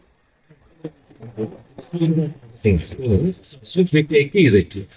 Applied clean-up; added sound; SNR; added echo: neural mask model DeepFilterNet 3.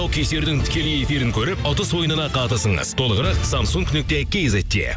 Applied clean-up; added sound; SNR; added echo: none; none; none; none.